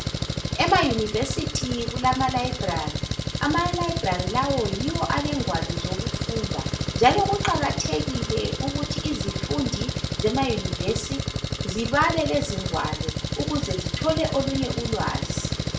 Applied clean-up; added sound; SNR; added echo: none; Engine; 1 dB; reverberation time 0.3 s.